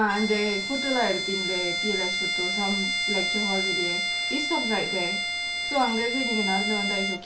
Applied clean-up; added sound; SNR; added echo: none; Bowed string instrument; -1 dB; none.